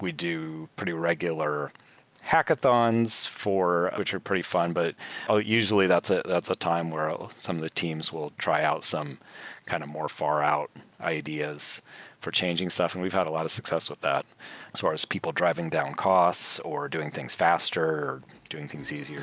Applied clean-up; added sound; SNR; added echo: none; none; none; none.